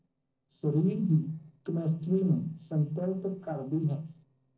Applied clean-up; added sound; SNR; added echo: neural separator model SepFormer DNS4.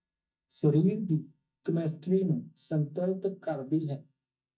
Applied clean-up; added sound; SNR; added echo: neural mask model DeepFilterNet 3.